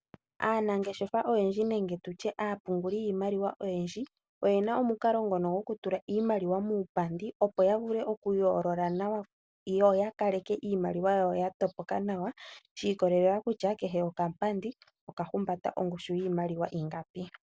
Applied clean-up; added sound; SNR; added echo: none; none; none; none.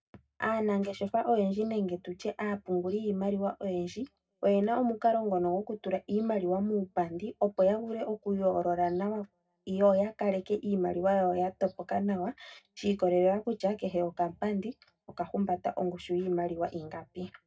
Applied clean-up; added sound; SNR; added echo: none; none; none; reverberation time 0.2 s.